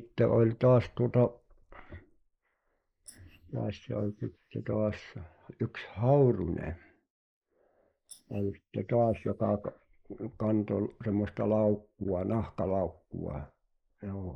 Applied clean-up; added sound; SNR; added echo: neural mask model Resemble Enhance denoiser.